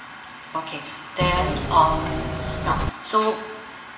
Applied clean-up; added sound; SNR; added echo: none; Engine / Mechanisms; 1 dB; reverberation time 1.0 s.